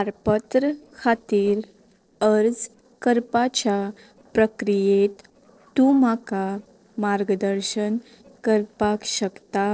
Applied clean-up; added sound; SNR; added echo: neural separator model SepFormer DNS4.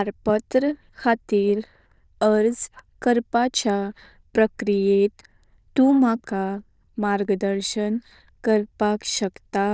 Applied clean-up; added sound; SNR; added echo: neural diffusion model UNIVERSE++.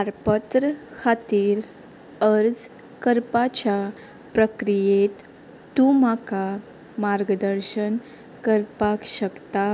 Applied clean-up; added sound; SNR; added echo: none; none; none; none.